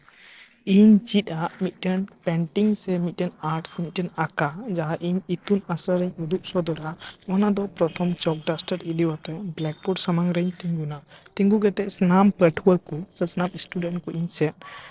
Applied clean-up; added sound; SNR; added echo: neural separator model SepFormer DNS4.